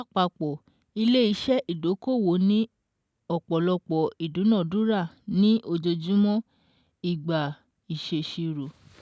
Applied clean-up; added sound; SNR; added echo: none; none; none; none.